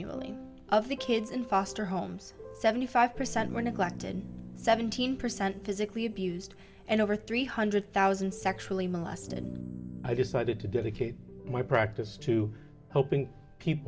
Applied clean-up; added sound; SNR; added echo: none; Bass guitar; 16 dB; reverberation time 0.3 s.